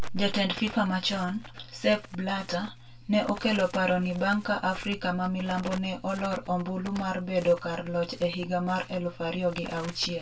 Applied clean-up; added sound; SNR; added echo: none; Crackle; 17 dB; reverberation time 0.1 s.